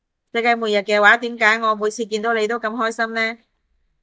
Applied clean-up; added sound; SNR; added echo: neural mask model DeepFilterNet 3.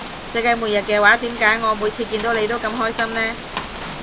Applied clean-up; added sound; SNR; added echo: none; Rain; 10 dB; none.